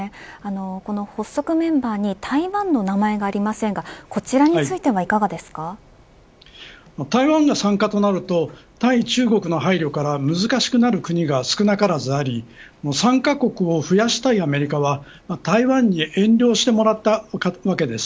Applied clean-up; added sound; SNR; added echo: none; none; none; none.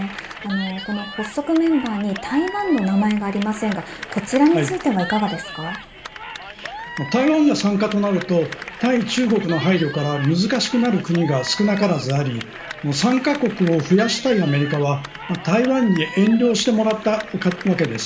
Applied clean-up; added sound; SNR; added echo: none; Cheering / Clapping; 14 dB; reverberation time 1.9 s.